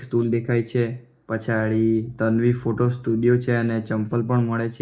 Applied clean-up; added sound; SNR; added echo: neural mask model DeepFilterNet 3.